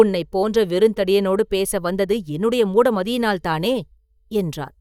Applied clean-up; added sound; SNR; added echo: neural mask model DeepFilterNet 3.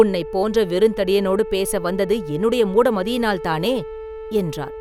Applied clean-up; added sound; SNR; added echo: none; Wind instrument, woodwind instrument; 12 dB; none.